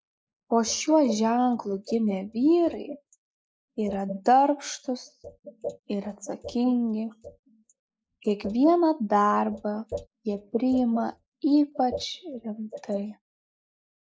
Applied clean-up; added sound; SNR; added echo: neural mask model Resemble Enhance denoiser.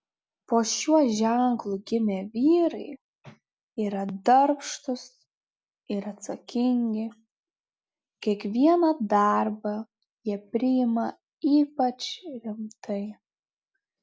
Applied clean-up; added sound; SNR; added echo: none; none; none; none.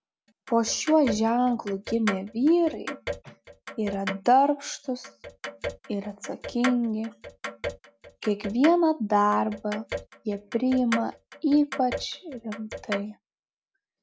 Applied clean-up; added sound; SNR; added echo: none; Clock; 11 dB; none.